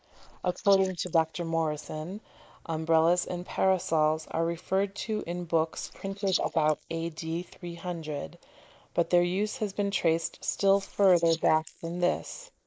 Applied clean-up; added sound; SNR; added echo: neural mask model Resemble Enhance denoiser.